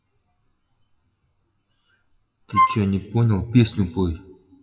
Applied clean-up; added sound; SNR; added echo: classical method WPE with log-MMSE.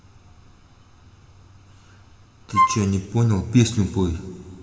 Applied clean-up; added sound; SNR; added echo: none; Wind instrument, woodwind instrument; -3 dB; reverberation time 2.2 s.